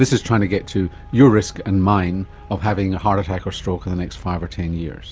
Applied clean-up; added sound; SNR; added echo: none; Traffic noise, roadway noise; 19 dB; none.